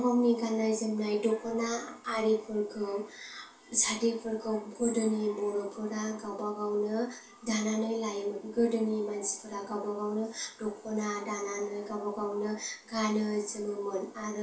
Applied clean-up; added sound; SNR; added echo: none; none; none; reverberation time 0.2 s.